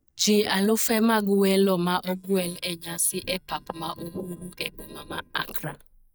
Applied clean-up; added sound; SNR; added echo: neural mask model DeepFilterNet 3.